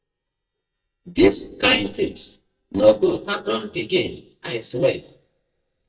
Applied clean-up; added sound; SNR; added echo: neural mask model DeepFilterNet 3.